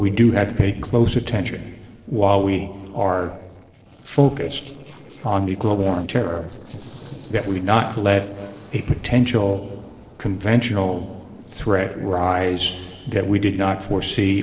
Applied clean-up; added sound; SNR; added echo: neural separator model SepFormer DNS4.